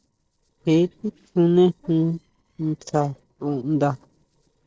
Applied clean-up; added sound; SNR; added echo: neural separator model SepFormer DNS4.